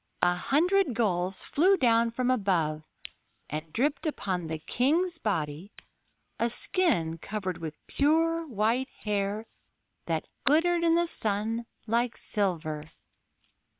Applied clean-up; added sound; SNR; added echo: neural separator model SepFormer WHAM!.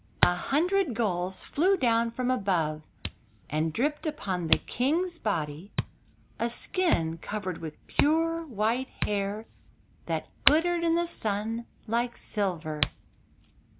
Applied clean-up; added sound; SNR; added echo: none; Hands; 7 dB; none.